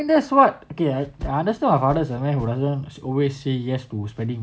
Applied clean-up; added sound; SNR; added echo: none; none; none; none.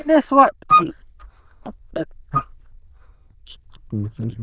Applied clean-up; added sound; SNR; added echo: neural diffusion model UNIVERSE++.